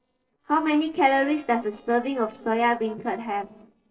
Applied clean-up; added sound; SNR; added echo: neural separator model SepFormer DNS4.